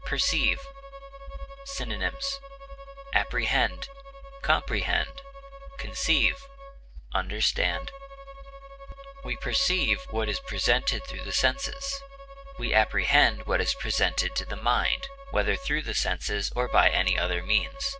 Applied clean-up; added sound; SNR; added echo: none; Bowed string instrument; 16 dB; none.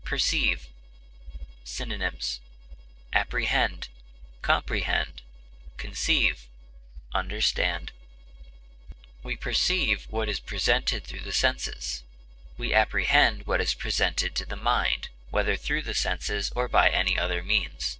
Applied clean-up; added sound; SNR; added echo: neural separator model SepFormer DNS4.